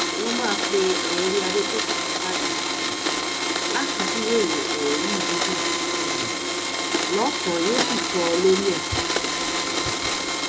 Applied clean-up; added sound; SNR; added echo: none; Domestic sounds, home sounds; -3 dB; none.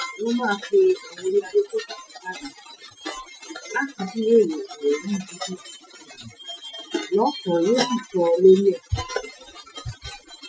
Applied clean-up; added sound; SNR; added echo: classical method Wiener filter.